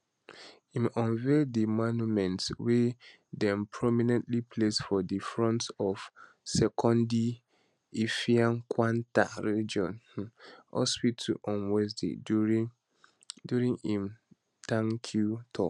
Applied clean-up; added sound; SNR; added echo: none; none; none; none.